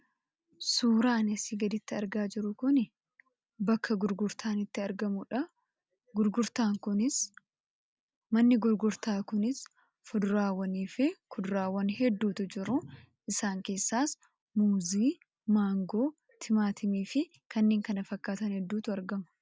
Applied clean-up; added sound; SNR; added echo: none; none; none; none.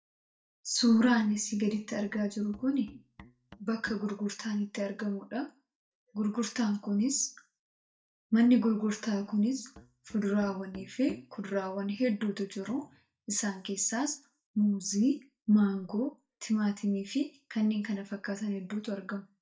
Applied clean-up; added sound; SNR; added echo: neural mask model DeepFilterNet 3.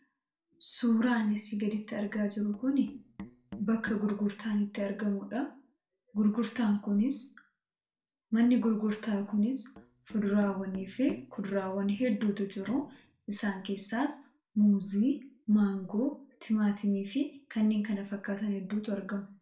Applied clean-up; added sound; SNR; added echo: neural separator model SepFormer DNS4.